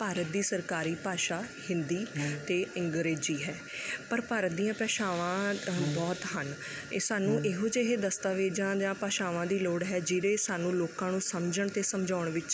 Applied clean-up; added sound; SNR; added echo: none; Brass instrument; 7 dB; none.